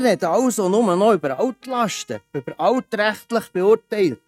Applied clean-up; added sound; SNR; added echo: neural mask model RNNoise.